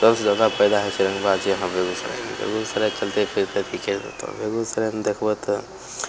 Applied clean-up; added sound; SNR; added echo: none; Domestic sounds, home sounds; 14 dB; none.